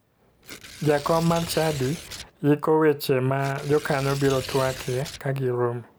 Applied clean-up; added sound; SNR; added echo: none; Tearing; 14 dB; none.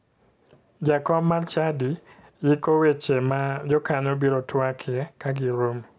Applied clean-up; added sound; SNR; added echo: none; none; none; none.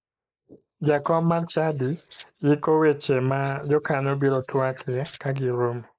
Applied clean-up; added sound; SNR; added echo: neural mask model Resemble Enhance denoiser.